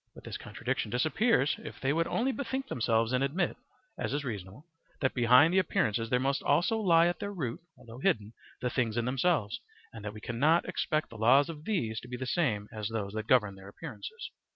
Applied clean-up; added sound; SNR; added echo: none; none; none; none.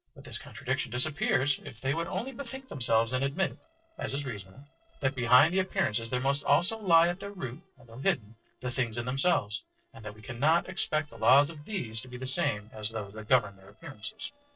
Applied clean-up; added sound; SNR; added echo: neural separator model SepFormer DNS4.